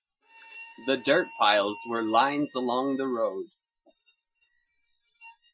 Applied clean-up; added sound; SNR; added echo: classical method Wiener filter.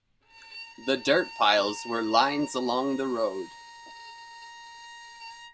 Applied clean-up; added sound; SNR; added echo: none; Bowed string instrument; 16 dB; none.